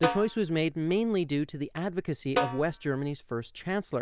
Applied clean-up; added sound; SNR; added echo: none; Snare drum; 6 dB; none.